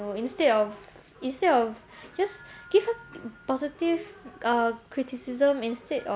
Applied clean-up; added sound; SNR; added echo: none; none; none; none.